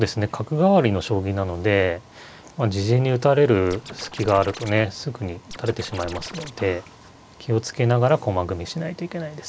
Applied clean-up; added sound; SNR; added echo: none; Scratching (performance technique); 16 dB; none.